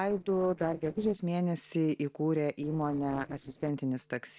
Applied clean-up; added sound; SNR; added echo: neural separator model SepFormer DNS4.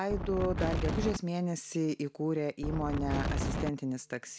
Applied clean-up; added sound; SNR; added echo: none; Wind; -1 dB; none.